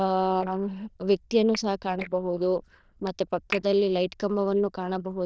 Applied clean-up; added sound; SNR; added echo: neural diffusion model UNIVERSE++.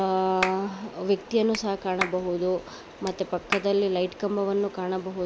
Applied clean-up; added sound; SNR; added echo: none; Clapping; 11 dB; none.